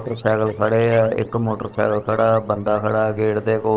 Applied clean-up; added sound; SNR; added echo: neural separator model SepFormer DNS4.